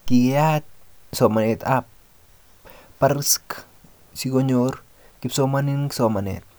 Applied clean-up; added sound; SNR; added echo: none; none; none; none.